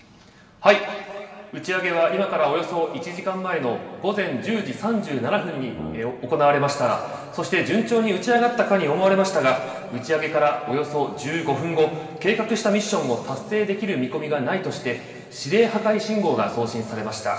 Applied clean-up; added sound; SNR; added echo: none; Brass instrument; 16 dB; reverberation time 2.2 s.